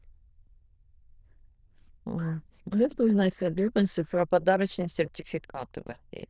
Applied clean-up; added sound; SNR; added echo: neural diffusion model UNIVERSE++.